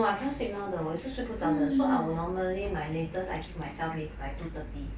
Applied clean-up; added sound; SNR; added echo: none; none; none; none.